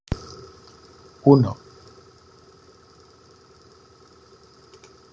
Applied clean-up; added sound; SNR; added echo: none; none; none; none.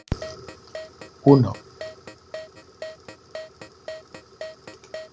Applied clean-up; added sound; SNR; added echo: none; Keyboard (musical); 13 dB; none.